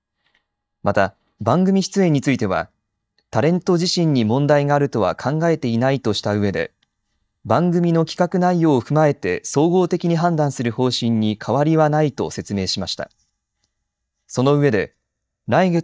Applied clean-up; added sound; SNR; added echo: neural mask model DeepFilterNet 3.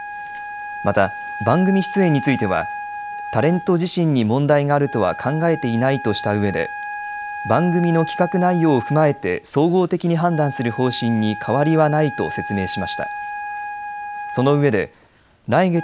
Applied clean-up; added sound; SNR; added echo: none; Wind instrument, woodwind instrument; 11 dB; none.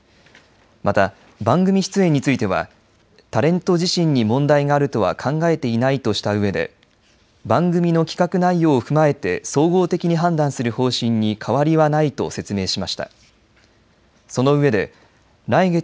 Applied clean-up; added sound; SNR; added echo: none; none; none; none.